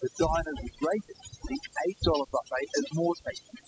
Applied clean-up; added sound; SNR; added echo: classical method spectral subtraction.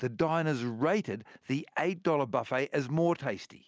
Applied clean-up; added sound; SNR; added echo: none; none; none; none.